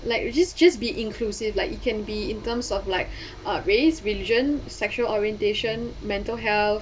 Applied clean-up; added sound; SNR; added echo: none; none; none; none.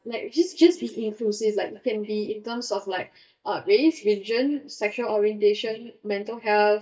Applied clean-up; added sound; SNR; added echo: neural mask model DeepFilterNet 3.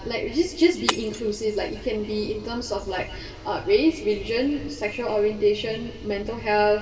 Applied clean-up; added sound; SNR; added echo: none; Shatter; 12 dB; reverberation time 2.4 s.